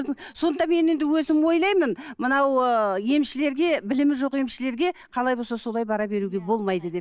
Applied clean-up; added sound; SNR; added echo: none; none; none; none.